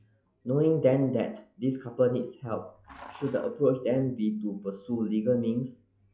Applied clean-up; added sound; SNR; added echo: classical method log-MMSE.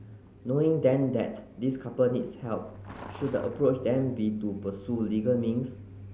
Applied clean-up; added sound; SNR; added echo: none; Truck; 17 dB; none.